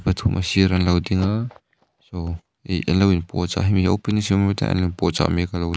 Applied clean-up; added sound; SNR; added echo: none; none; none; none.